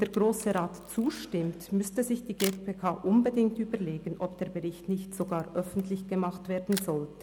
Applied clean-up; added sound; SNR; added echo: none; Camera; 19 dB; none.